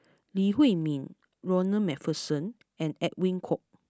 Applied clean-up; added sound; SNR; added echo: none; none; none; none.